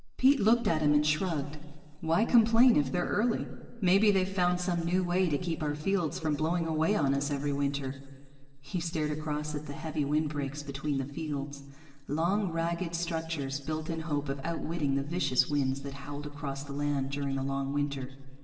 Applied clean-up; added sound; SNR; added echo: none; none; none; reverberation time 1.9 s.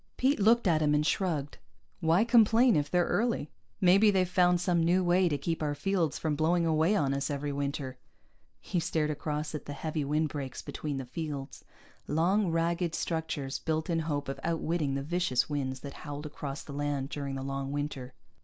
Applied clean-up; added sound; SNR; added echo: none; none; none; none.